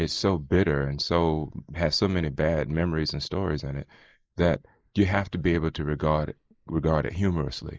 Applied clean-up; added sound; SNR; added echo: neural mask model Resemble Enhance denoiser.